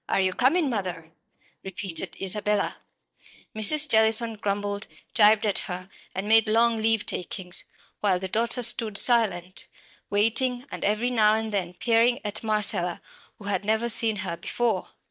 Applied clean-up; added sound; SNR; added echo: neural mask model DeepFilterNet 3.